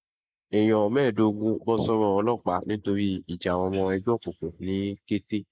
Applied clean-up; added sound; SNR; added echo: neural mask model Resemble Enhance denoiser.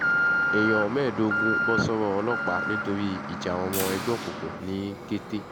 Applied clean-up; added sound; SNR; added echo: none; Alarm; 0 dB; none.